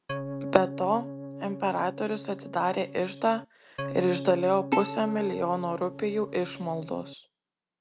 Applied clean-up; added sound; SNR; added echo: none; Bowed string instrument + Organ; 8 dB; none.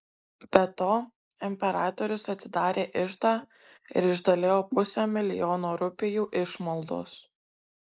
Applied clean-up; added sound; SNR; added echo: neural mask model Resemble Enhance denoiser.